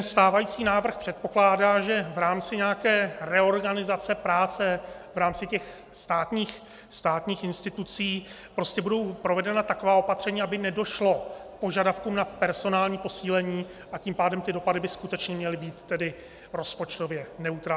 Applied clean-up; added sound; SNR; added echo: none; none; none; none.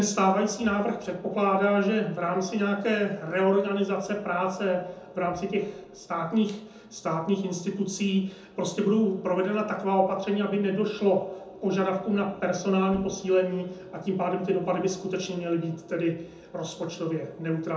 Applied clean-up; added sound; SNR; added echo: none; Bowed string instrument; 20 dB; reverberation time 0.5 s.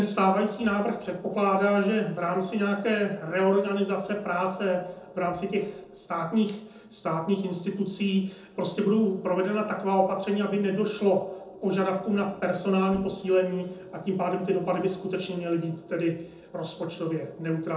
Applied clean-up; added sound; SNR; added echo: neural separator model SepFormer DNS4.